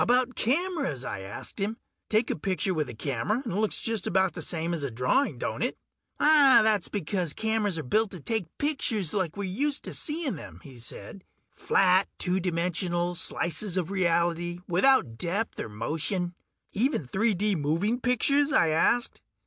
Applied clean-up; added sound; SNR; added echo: none; none; none; none.